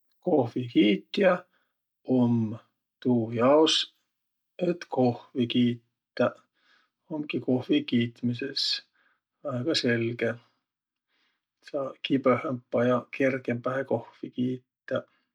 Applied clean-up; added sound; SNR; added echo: none; none; none; none.